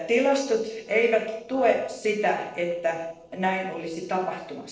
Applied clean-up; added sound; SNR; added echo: neural separator model SepFormer DNS4.